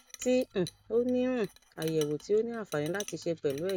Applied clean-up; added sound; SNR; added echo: none; Chink, clink; 18 dB; none.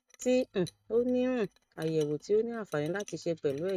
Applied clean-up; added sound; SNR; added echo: neural mask model RNNoise.